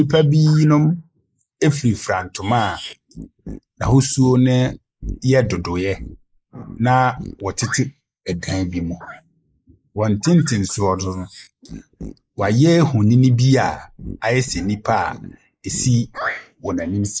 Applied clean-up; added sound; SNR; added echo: neural mask model Resemble Enhance denoiser.